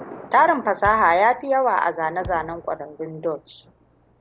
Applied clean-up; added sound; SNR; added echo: none; Thump, thud + Thunder; 20 dB; none.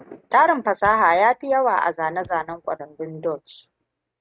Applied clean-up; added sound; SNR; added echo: neural mask model RNNoise.